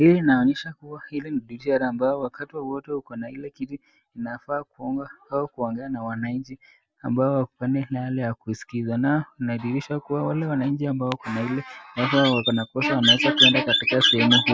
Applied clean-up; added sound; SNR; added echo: none; none; none; none.